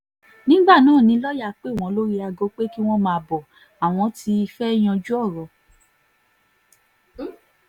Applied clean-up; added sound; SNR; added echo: none; none; none; none.